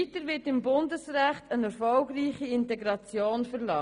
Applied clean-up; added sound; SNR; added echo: none; none; none; none.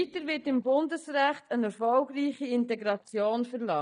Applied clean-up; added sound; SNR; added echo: neural mask model DeepFilterNet 3.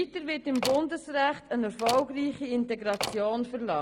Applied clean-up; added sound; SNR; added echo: none; Slam; 10 dB; none.